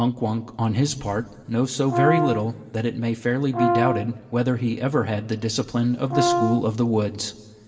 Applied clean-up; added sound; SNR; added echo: none; Brass instrument; 2 dB; reverberation time 1.3 s.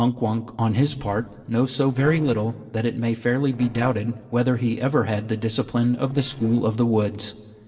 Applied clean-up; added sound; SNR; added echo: neural separator model SepFormer DNS4.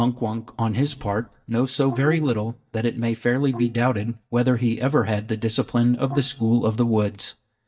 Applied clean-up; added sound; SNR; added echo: neural mask model DeepFilterNet 3.